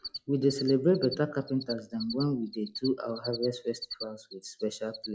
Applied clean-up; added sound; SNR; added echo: classical method log-MMSE.